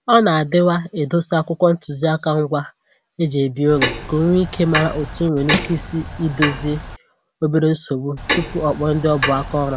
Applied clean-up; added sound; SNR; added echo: none; Clock + Crushing; 6 dB; none.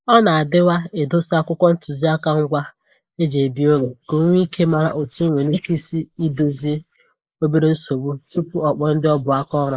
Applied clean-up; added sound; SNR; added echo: neural mask model Resemble Enhance denoiser.